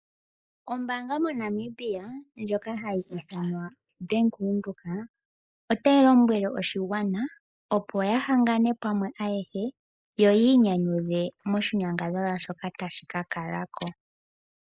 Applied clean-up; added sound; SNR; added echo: neural mask model Resemble Enhance denoiser.